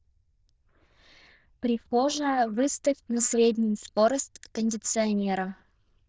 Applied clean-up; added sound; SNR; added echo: neural diffusion model UNIVERSE++.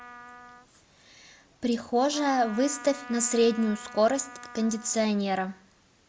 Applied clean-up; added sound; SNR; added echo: none; Trumpet; 18 dB; none.